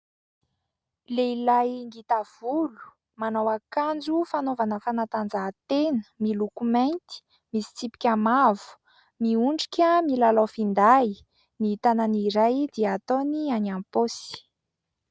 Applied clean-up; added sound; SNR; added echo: none; none; none; none.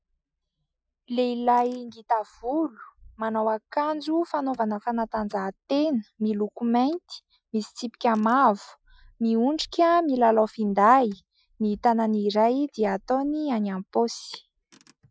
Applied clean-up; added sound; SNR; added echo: classical method Wiener filter.